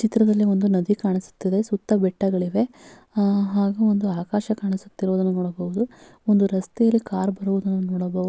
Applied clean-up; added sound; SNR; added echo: none; none; none; none.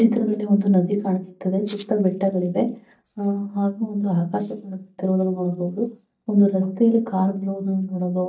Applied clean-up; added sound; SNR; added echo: neural mask model DeepFilterNet 3.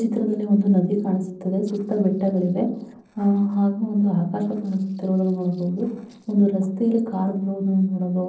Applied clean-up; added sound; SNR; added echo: neural separator model SepFormer DNS4.